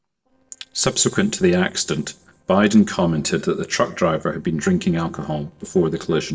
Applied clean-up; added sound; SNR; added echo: neural separator model SepFormer DNS4.